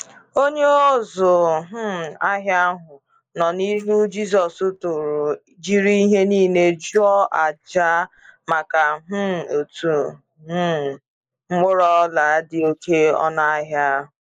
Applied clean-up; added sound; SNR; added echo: neural mask model Resemble Enhance denoiser.